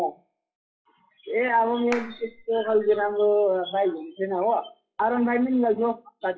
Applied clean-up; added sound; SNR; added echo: classical method WPE with log-MMSE.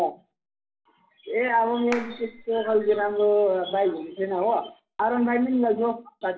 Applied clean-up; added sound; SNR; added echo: none; Clapping; 16 dB; reverberation time 0.2 s.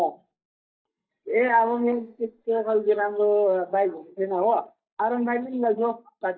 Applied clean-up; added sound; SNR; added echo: neural mask model DeepFilterNet 3.